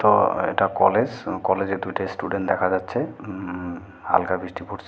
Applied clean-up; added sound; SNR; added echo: none; none; none; none.